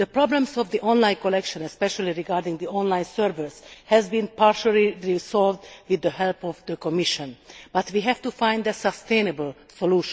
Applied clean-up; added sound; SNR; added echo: none; none; none; none.